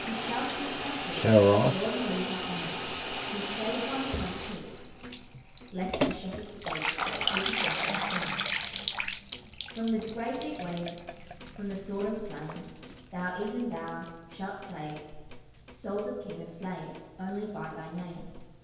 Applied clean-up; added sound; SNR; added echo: none; Bathtub (filling or washing) / Water tap, faucet; -5 dB; reverberation time 1.2 s.